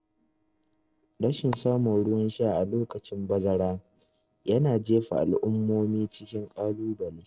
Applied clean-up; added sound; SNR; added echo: neural separator model SepFormer DNS4.